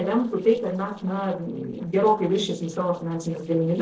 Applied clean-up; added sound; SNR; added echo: neural separator model SepFormer DNS4.